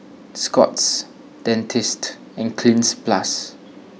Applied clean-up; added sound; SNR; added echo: none; none; none; none.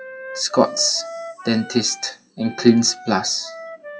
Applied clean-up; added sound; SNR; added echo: classical method WPE with log-MMSE.